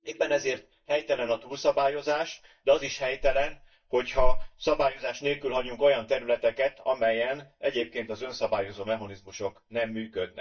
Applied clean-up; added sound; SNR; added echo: neural mask model DeepFilterNet 3.